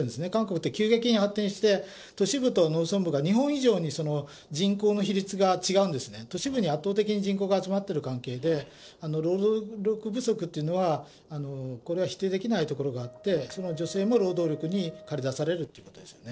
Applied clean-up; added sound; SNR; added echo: neural separator model SepFormer DNS4.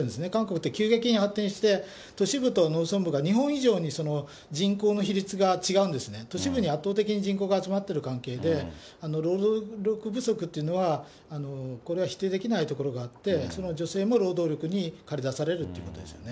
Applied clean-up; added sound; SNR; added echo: none; none; none; none.